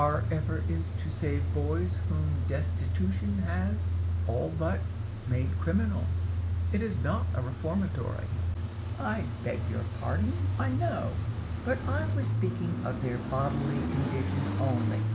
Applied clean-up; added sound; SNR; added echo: none; Idling / Engine starting / Accelerating, revving, vroom / Car; -3 dB; none.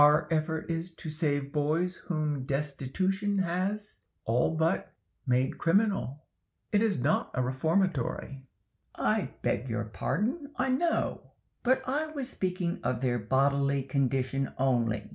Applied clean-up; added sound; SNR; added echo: none; none; none; none.